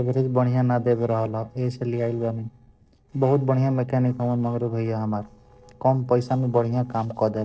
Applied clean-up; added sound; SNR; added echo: neural separator model SepFormer DNS4.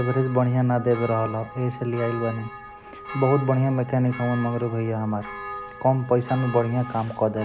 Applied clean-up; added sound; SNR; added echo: none; Church bell; 13 dB; none.